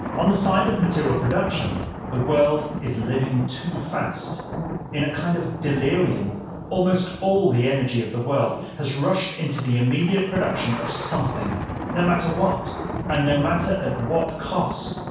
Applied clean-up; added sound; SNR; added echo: none; Thunder; 7 dB; reverberation time 0.7 s.